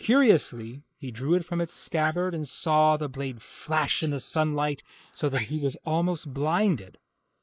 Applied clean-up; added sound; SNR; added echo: neural mask model Resemble Enhance denoiser.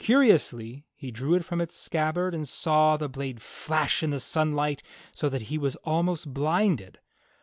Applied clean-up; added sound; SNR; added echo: none; none; none; none.